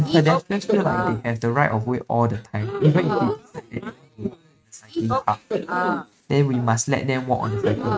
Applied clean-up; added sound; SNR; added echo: neural mask model RNNoise.